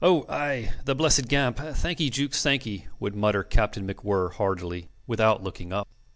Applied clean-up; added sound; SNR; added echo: none; none; none; none.